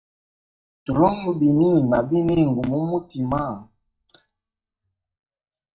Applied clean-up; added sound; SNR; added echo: neural mask model DeepFilterNet 3.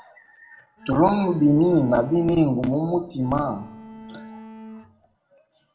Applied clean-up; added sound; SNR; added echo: none; Bowed string instrument; 19 dB; reverberation time 0.5 s.